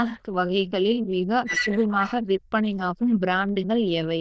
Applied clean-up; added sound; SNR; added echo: neural diffusion model UNIVERSE++.